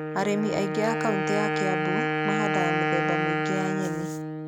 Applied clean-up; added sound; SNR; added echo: none; Wind instrument, woodwind instrument; -3 dB; none.